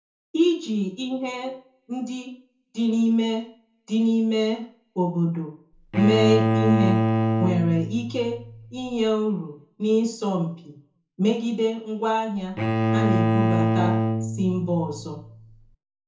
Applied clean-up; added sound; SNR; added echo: none; Bowed string instrument; -1 dB; reverberation time 0.5 s.